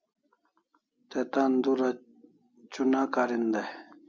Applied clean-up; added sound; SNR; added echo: none; none; none; none.